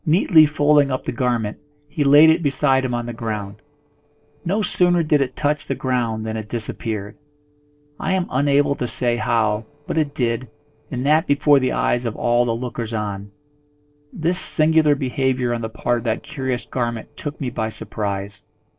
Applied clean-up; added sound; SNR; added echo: neural separator model SepFormer DNS4.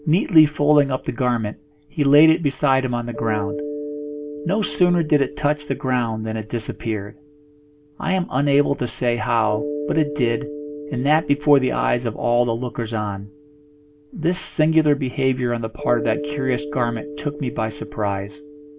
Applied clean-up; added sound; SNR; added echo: none; Mallet percussion; 12 dB; reverberation time 0.2 s.